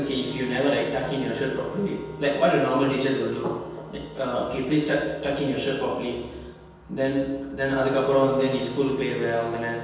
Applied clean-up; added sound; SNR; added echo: none; Organ; 17 dB; reverberation time 1.2 s.